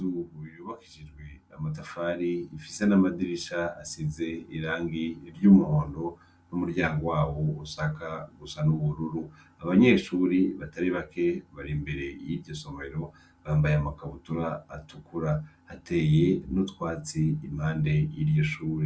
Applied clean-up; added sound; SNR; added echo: none; none; none; none.